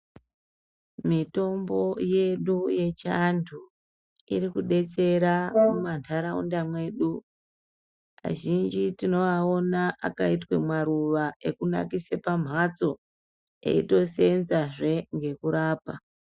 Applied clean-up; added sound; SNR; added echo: classical method Wiener filter.